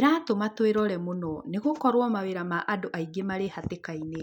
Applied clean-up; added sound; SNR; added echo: none; none; none; none.